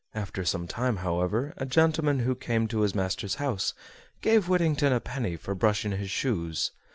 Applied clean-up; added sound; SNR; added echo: none; none; none; none.